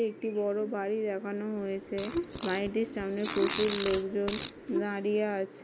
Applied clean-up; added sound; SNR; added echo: none; Wind instrument, woodwind instrument + Fart; 6 dB; none.